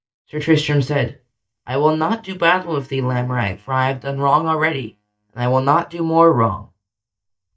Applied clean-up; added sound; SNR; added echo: neural mask model DeepFilterNet 3.